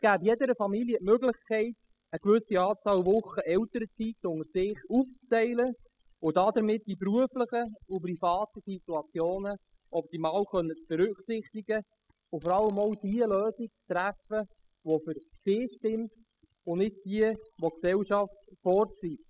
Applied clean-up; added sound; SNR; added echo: classical method spectral subtraction.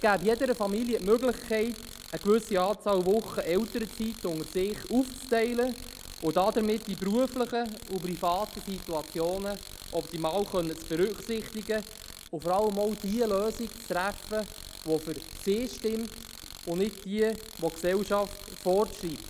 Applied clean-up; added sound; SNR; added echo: none; Tools; 14 dB; none.